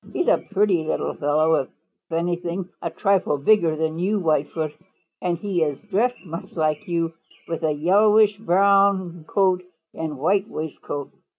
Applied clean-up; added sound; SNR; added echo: none; none; none; none.